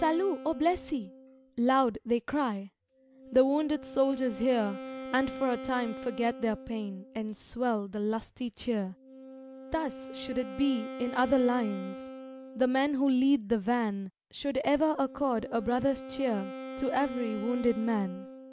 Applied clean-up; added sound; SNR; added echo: none; Wind instrument, woodwind instrument; 13 dB; none.